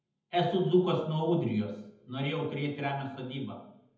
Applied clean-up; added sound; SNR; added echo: none; none; none; reverberation time 0.8 s.